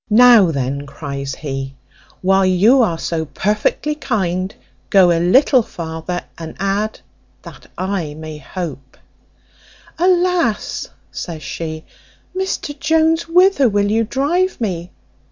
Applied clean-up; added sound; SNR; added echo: none; none; none; none.